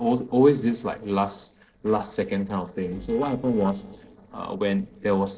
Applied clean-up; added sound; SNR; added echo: neural separator model SepFormer DNS4.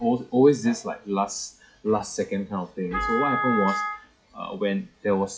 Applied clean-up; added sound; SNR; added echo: classical method WPE with log-MMSE.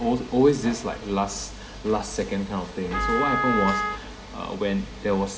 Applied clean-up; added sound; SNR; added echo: none; Wind instrument, woodwind instrument; 3 dB; reverberation time 1.9 s.